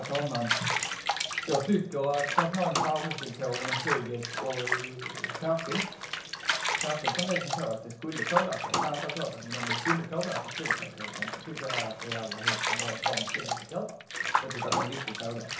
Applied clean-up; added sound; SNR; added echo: none; Bathtub (filling or washing) / Water; -1 dB; reverberation time 0.6 s.